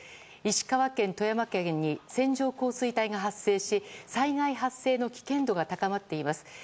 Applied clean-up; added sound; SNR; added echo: none; none; none; none.